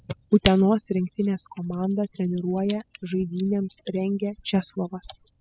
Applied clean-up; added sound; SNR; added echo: classical method spectral subtraction.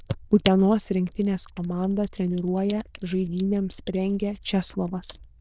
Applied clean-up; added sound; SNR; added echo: neural diffusion model UNIVERSE++.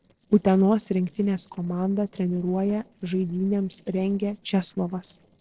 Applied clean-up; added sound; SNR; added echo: neural separator model SepFormer DNS4.